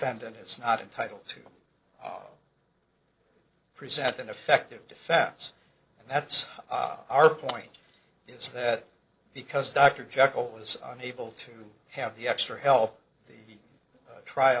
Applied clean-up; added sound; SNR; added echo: neural separator model SepFormer DNS4.